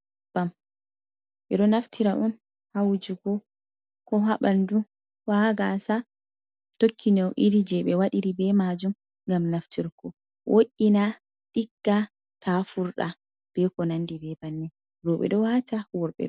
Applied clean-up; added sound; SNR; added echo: none; none; none; none.